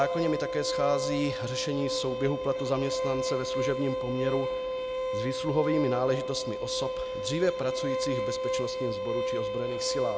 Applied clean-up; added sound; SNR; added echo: none; Bowed string instrument; 1 dB; none.